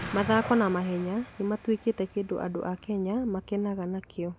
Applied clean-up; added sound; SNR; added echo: none; Explosion; 14 dB; none.